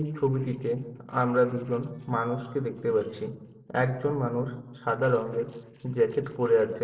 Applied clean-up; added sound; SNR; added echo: neural separator model SepFormer DNS4.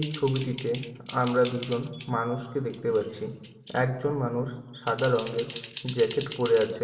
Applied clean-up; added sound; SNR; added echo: none; Typing; 16 dB; reverberation time 0.8 s.